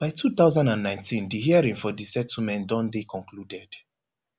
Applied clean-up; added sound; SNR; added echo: none; none; none; none.